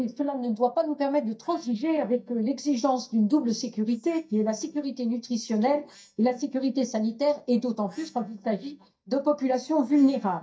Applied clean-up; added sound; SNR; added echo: neural mask model DeepFilterNet 3.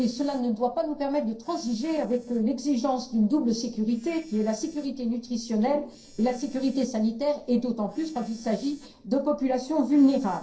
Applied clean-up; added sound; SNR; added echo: neural separator model SepFormer DNS4.